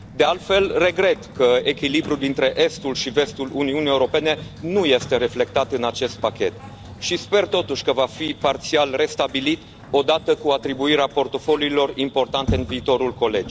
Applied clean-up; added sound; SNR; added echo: none; Sliding door; 15 dB; none.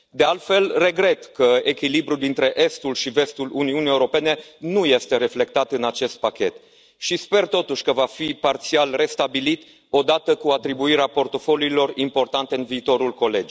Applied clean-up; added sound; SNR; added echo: none; none; none; none.